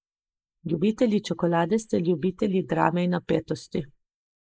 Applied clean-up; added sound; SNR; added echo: neural mask model Resemble Enhance denoiser.